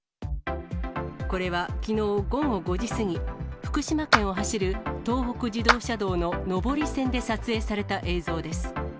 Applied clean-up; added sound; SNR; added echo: none; Clapping; 2 dB; none.